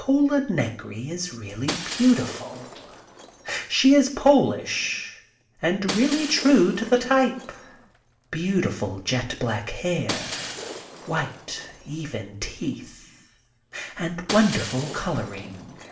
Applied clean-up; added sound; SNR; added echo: none; Shatter; 13 dB; reverberation time 0.7 s.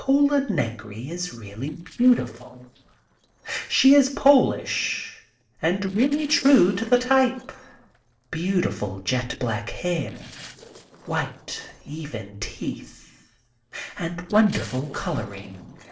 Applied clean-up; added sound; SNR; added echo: neural separator model SepFormer DNS4.